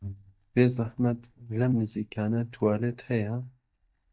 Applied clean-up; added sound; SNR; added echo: neural mask model DeepFilterNet 3.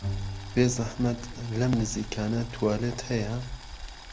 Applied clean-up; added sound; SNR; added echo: none; Boiling + Bowed string instrument; 9 dB; none.